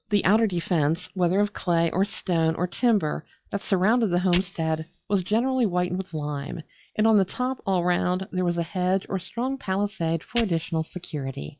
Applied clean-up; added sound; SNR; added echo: classical method log-MMSE.